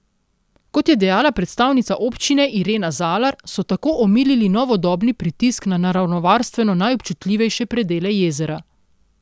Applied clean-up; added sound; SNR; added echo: none; none; none; none.